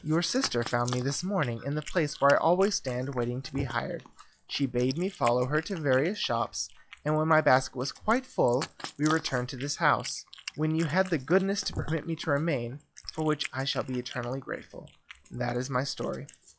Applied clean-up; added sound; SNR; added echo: classical method log-MMSE.